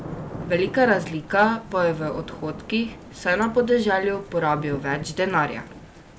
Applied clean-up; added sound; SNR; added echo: none; Thunder / Rain; 14 dB; none.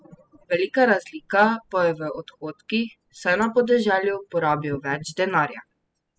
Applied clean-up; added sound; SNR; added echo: classical method spectral subtraction.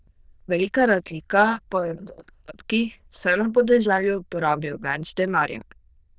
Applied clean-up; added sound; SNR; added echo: neural diffusion model UNIVERSE++.